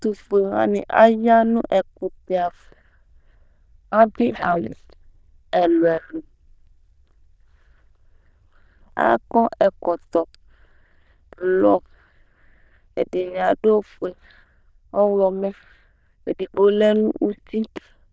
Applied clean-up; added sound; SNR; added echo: neural diffusion model UNIVERSE++.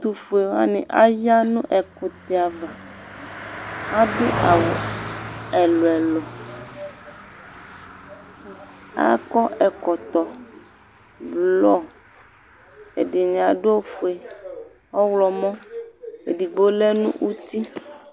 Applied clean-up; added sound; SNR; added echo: none; Car passing by; 13 dB; none.